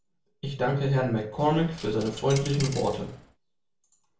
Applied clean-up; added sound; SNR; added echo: none; Coin (dropping); 13 dB; reverberation time 0.4 s.